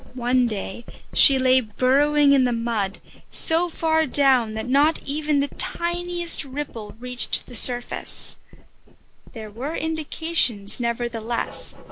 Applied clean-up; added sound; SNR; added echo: none; Writing; 16 dB; none.